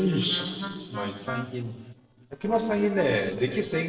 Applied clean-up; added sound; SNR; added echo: neural separator model SepFormer DNS4.